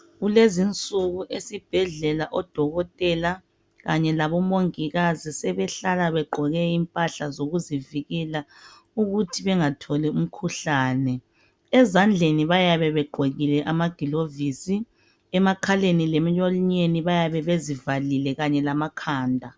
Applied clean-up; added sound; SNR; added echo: none; none; none; none.